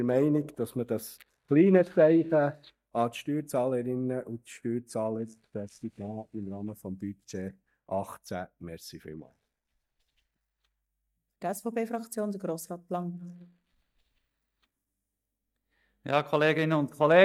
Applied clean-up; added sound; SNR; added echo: neural mask model DeepFilterNet 3.